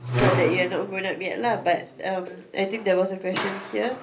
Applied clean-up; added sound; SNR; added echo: none; Squeak; 0 dB; reverberation time 0.3 s.